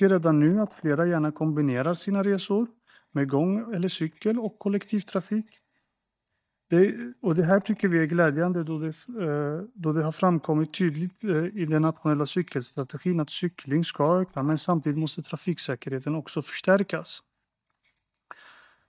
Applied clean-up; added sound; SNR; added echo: neural mask model DeepFilterNet 3.